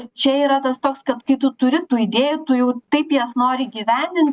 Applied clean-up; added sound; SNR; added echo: none; none; none; none.